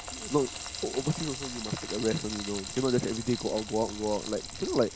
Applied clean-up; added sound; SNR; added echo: none; Frying (food); 8 dB; none.